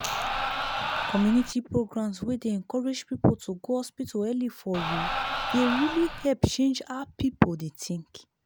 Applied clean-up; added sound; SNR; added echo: none; Crowd; 2 dB; none.